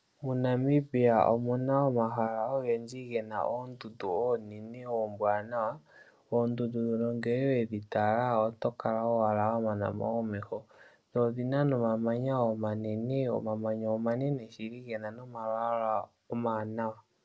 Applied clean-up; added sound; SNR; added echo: none; none; none; none.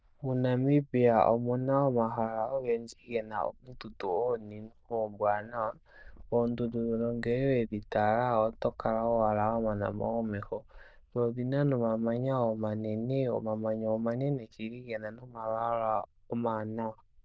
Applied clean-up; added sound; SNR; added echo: neural diffusion model UNIVERSE++.